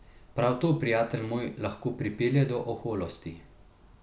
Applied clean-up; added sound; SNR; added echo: none; none; none; none.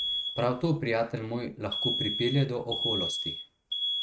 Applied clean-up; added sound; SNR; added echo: neural mask model RNNoise.